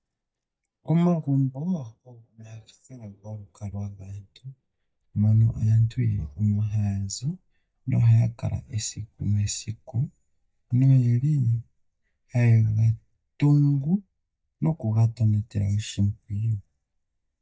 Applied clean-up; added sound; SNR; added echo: neural mask model DeepFilterNet 3.